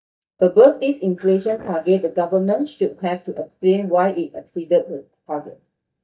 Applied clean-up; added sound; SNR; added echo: neural mask model DeepFilterNet 3.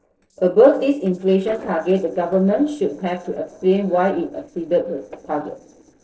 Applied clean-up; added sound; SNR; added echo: neural separator model SepFormer DNS4.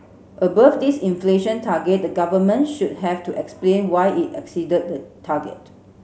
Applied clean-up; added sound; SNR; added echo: none; none; none; none.